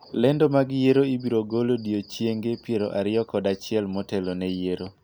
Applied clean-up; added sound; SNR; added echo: none; none; none; none.